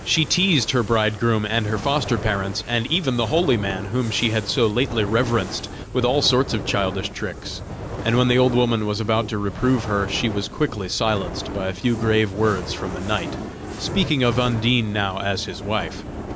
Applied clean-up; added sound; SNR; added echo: none; Fire; 9 dB; none.